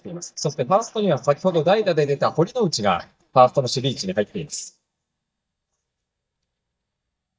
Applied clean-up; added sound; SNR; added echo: neural mask model DeepFilterNet 3.